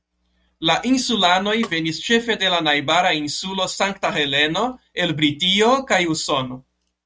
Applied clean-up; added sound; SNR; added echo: neural mask model RNNoise.